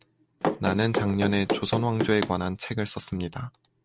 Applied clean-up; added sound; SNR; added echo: none; Run; 2 dB; none.